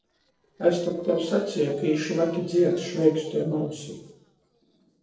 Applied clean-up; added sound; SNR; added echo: neural separator model SepFormer DNS4.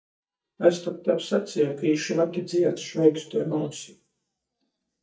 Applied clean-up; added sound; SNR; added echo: neural mask model DeepFilterNet 3.